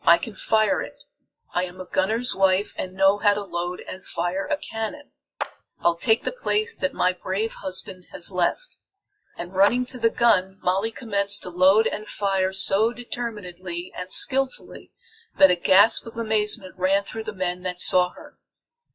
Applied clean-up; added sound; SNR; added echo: classical method WPE with log-MMSE.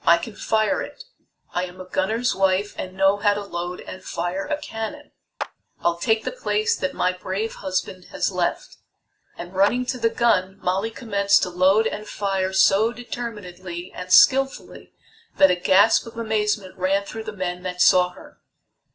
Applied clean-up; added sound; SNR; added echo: none; Clapping; 14 dB; reverberation time 0.3 s.